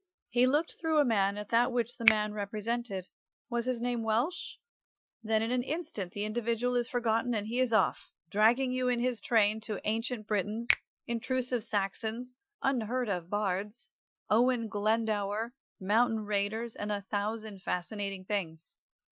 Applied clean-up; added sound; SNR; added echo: classical method Wiener filter.